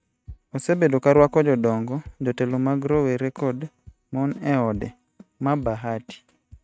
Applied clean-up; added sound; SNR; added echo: neural mask model RNNoise.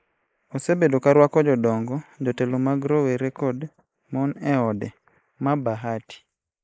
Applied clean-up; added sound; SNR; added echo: neural mask model Resemble Enhance denoiser.